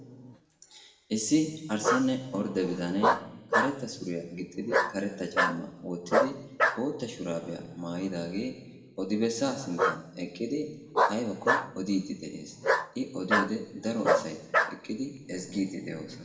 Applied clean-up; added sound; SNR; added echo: none; Bark; -1 dB; reverberation time 1.1 s.